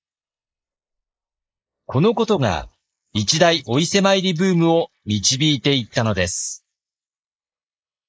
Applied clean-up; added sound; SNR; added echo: neural mask model Resemble Enhance denoiser.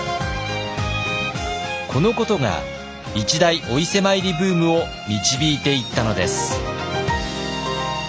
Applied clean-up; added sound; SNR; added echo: none; none; none; none.